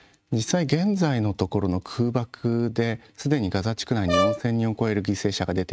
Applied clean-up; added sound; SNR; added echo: neural mask model RNNoise.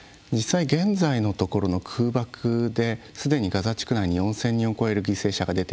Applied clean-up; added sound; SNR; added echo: none; none; none; none.